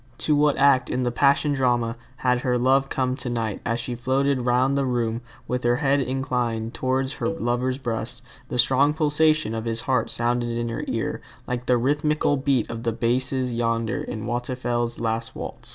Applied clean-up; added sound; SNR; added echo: none; Cowbell; 15 dB; none.